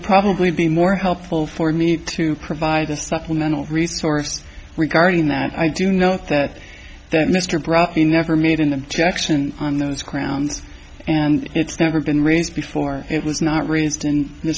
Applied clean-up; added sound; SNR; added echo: none; none; none; none.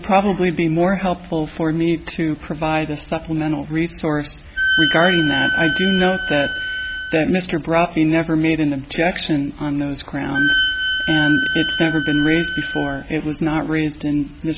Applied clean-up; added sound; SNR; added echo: none; Wind instrument, woodwind instrument; 2 dB; none.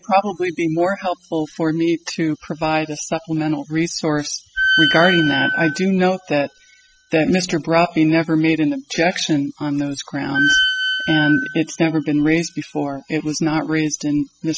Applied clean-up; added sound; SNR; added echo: classical method spectral subtraction.